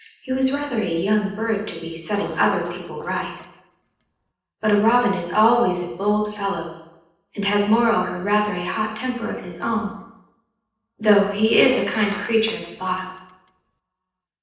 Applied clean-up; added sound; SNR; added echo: neural separator model SepFormer DNS4.